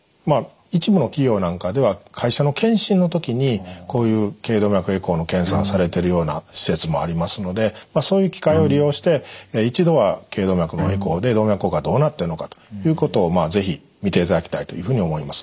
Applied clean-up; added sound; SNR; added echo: none; Bowed string instrument; 11 dB; none.